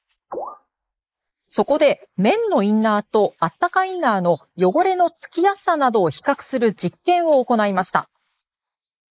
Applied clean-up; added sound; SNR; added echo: neural mask model Resemble Enhance denoiser.